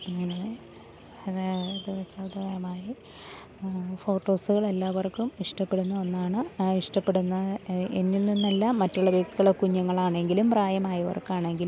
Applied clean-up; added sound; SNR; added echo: none; none; none; none.